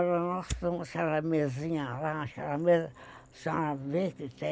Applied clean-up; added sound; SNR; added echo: none; Fire; 17 dB; none.